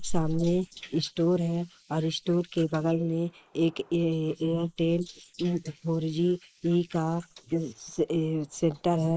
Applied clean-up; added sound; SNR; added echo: neural mask model Resemble Enhance denoiser.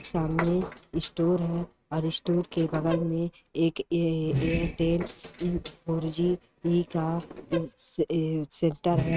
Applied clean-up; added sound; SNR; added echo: neural mask model RNNoise.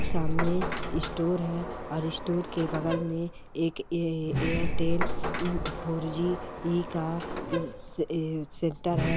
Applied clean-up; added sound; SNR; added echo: none; Sliding door; 0 dB; none.